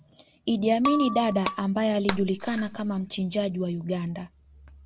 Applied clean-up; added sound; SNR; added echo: none; Shatter; 9 dB; none.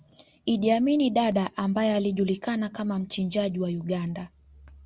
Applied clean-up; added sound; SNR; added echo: none; none; none; none.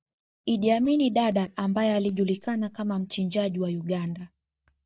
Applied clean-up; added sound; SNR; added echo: neural mask model DeepFilterNet 3.